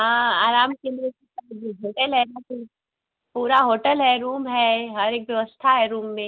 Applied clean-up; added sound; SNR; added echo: none; none; none; none.